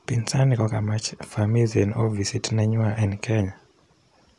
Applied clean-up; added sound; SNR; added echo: none; none; none; none.